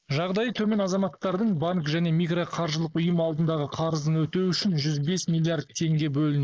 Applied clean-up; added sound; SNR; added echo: neural mask model Resemble Enhance denoiser.